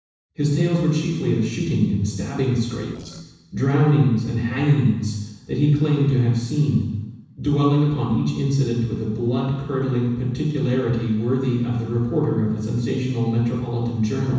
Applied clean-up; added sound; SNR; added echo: neural separator model SepFormer DNS4.